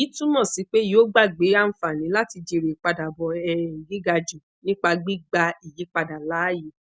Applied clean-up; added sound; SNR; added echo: none; none; none; none.